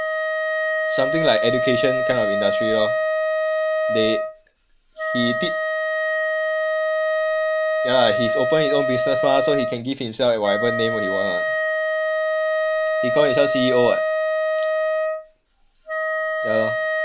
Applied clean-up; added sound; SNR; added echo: none; Wind instrument, woodwind instrument; -3 dB; none.